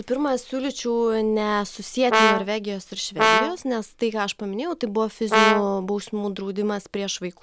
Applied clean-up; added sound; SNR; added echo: none; Brass instrument; -2 dB; none.